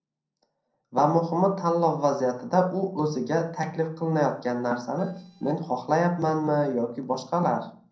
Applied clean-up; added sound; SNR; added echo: neural separator model SepFormer DNS4.